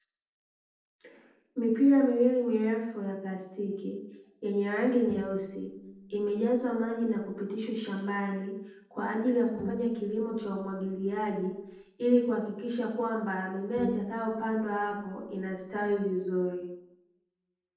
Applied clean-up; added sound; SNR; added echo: neural separator model SepFormer DNS4.